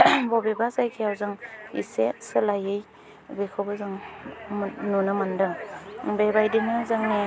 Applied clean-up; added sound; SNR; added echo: none; none; none; none.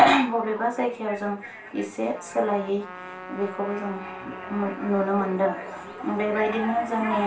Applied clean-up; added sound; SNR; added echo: none; Trumpet; 17 dB; reverberation time 0.3 s.